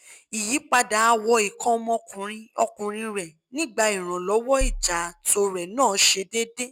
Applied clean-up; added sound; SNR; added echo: none; Bass drum; 6 dB; none.